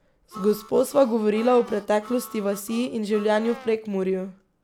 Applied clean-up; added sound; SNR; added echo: none; Harmonica + Brass instrument; 19 dB; none.